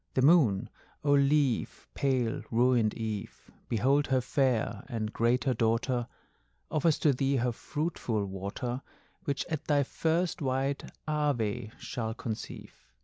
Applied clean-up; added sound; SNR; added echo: none; none; none; none.